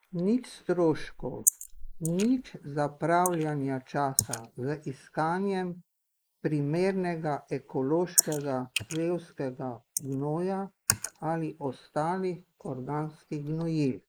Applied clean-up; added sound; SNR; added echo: neural mask model Resemble Enhance denoiser.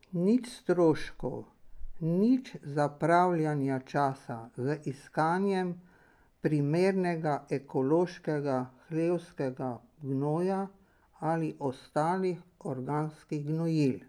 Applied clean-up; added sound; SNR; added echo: none; none; none; none.